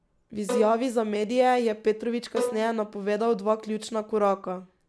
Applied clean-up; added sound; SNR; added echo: none; Bowed string instrument; 10 dB; none.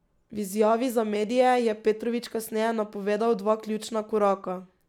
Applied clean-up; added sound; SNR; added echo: none; none; none; none.